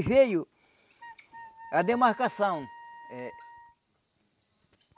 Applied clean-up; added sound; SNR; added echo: none; Wind instrument, woodwind instrument; 20 dB; none.